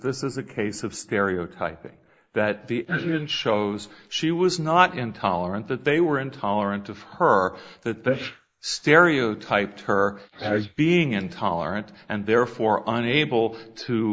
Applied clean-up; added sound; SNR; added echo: neural mask model Resemble Enhance denoiser.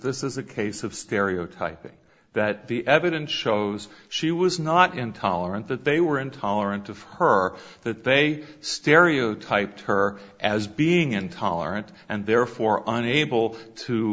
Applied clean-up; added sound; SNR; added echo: none; none; none; none.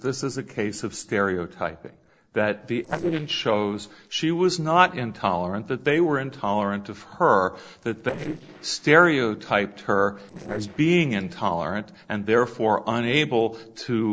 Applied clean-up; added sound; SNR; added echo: neural separator model SepFormer DNS4.